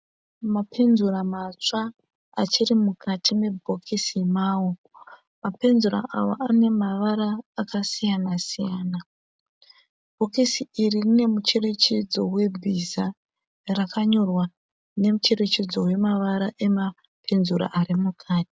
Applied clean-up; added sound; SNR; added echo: none; none; none; none.